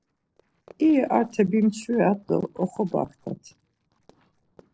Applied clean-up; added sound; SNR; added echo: neural separator model SepFormer DNS4.